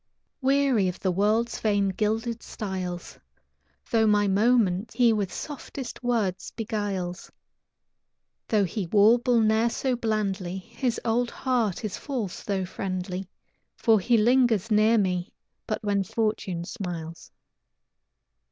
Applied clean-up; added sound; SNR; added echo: none; none; none; none.